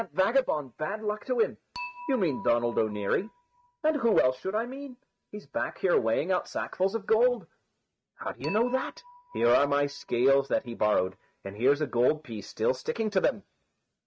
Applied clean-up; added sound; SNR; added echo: neural mask model RNNoise.